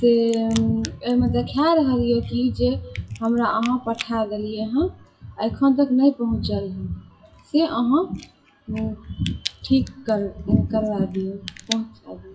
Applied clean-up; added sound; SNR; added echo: classical method WPE with log-MMSE.